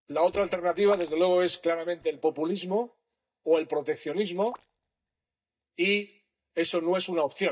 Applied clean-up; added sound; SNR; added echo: neural mask model DeepFilterNet 3.